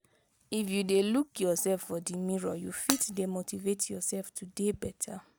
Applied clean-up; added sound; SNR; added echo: none; Shatter; 7 dB; none.